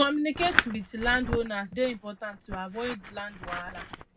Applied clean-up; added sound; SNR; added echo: none; Scissors; 5 dB; reverberation time 0.3 s.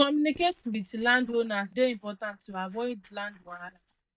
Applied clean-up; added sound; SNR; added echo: neural mask model DeepFilterNet 3.